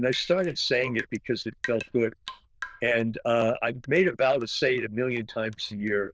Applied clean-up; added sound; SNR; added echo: neural diffusion model UNIVERSE++.